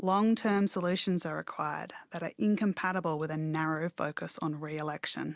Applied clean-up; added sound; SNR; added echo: none; none; none; none.